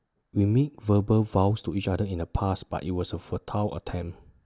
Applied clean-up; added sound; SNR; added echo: none; none; none; none.